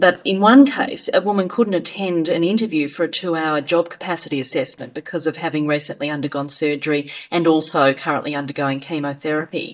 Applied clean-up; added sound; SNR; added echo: neural mask model DeepFilterNet 3.